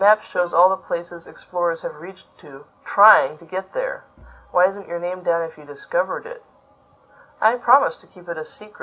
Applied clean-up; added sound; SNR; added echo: none; Plucked string instrument; 20 dB; none.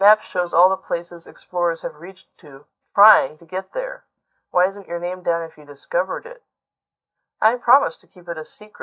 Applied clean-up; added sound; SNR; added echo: neural mask model DeepFilterNet 3.